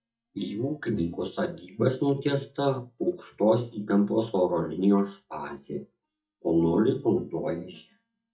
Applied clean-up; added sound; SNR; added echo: neural mask model DeepFilterNet 3.